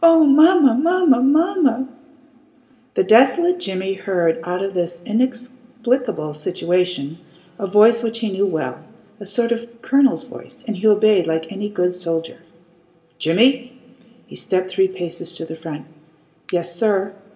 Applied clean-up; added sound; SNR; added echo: none; none; none; reverberation time 0.7 s.